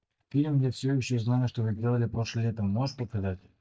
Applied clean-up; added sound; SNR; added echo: neural mask model DeepFilterNet 3.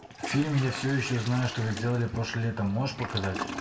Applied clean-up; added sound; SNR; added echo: none; Toilet flush; 11 dB; reverberation time 0.6 s.